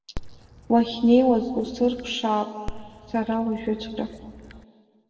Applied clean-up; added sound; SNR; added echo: none; Dog; 15 dB; reverberation time 1.8 s.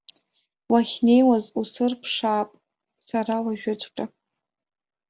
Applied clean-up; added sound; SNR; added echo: none; none; none; none.